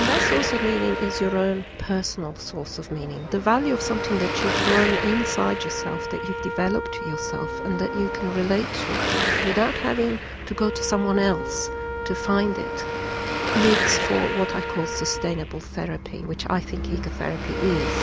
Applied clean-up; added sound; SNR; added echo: none; Wind instrument, woodwind instrument + Car passing by / Traffic noise, roadway noise / Engine; 3 dB; none.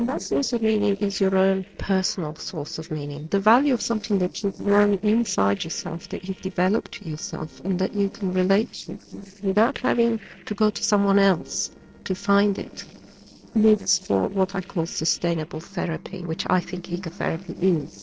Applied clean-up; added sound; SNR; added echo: neural separator model SepFormer DNS4.